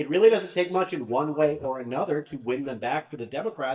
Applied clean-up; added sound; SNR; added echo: neural mask model DeepFilterNet 3.